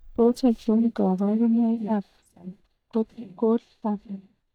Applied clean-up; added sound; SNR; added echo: neural mask model DeepFilterNet 3.